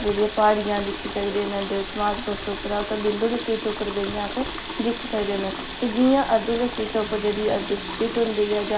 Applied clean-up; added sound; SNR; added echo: none; Water tap, faucet; 4 dB; reverberation time 1.8 s.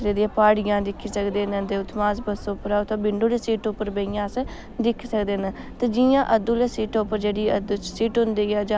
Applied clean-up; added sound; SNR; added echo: none; none; none; none.